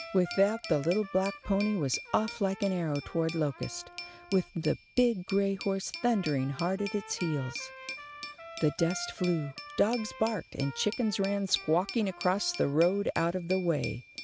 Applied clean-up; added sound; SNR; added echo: none; Trumpet + Glass; 14 dB; none.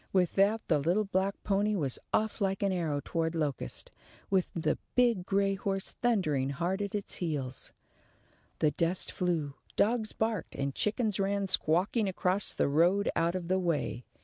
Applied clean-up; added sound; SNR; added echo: none; none; none; none.